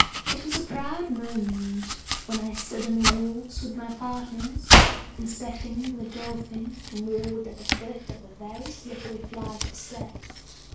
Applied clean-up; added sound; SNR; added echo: none; Domestic sounds, home sounds; -5 dB; reverberation time 0.4 s.